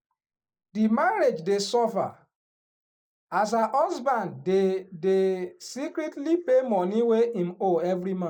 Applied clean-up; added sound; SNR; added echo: neural mask model Resemble Enhance denoiser.